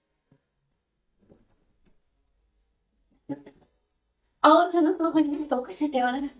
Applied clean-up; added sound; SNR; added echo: neural mask model DeepFilterNet 3.